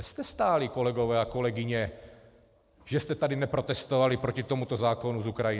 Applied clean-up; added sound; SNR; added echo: none; none; none; none.